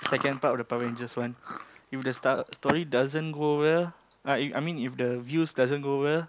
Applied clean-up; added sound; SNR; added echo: none; Chewing, mastication; 12 dB; none.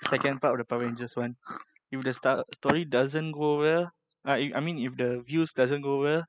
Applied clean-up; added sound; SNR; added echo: classical method spectral subtraction.